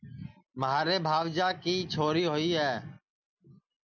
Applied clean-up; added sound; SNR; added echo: none; none; none; none.